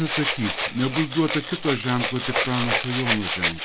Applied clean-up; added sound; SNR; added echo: none; Rattle (instrument); 1 dB; none.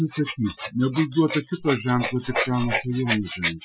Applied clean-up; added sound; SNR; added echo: classical method Wiener filter.